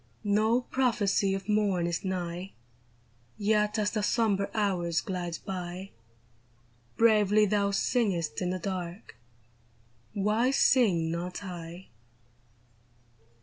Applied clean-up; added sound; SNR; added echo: none; none; none; none.